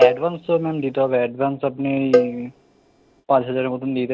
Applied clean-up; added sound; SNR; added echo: none; Cowbell; 2 dB; none.